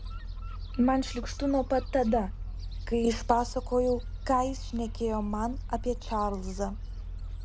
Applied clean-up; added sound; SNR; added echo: none; Gull, seagull; 6 dB; none.